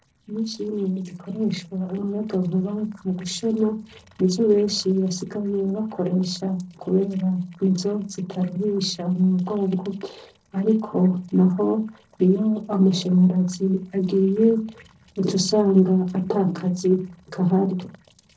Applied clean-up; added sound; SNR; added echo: neural separator model SepFormer DNS4.